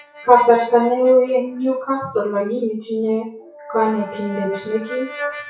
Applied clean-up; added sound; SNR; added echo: classical method WPE with log-MMSE.